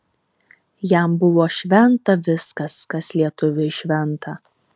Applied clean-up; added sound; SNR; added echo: none; none; none; none.